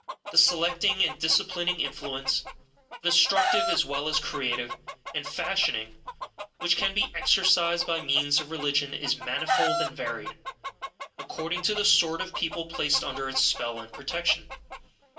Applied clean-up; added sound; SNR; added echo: none; Chicken, rooster; 7 dB; reverberation time 0.2 s.